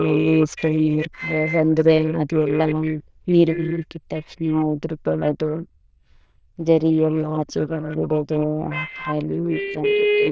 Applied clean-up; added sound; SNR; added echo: neural diffusion model UNIVERSE++.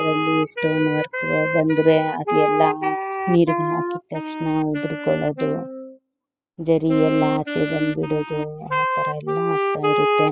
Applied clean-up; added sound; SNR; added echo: classical method spectral subtraction.